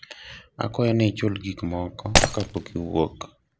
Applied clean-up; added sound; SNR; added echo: none; Shatter; -1 dB; none.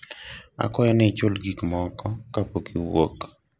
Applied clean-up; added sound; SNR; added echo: none; none; none; none.